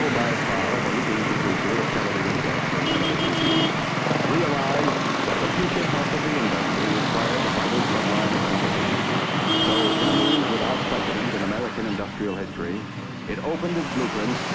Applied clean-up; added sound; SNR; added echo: none; Traffic noise, roadway noise; -4 dB; none.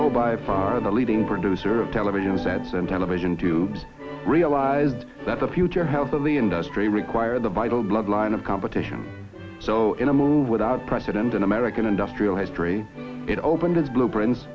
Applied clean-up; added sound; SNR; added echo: none; none; none; none.